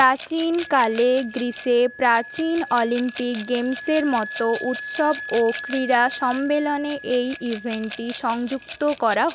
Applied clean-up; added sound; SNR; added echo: none; Rattle / Glass + Wind instrument, woodwind instrument; 10 dB; none.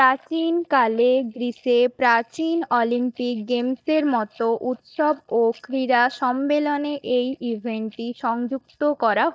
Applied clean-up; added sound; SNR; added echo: neural mask model DeepFilterNet 3.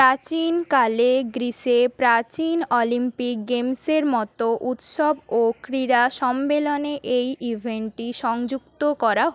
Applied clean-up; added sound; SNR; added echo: none; none; none; none.